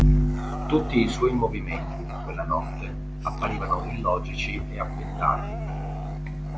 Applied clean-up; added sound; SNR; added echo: none; Bark / Growling; 15 dB; none.